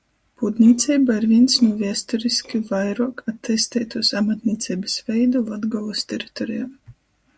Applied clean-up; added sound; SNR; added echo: neural separator model SepFormer DNS4.